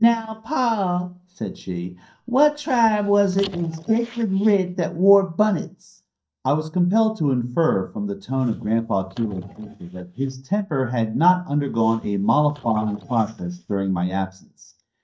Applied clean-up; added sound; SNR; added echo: neural mask model DeepFilterNet 3.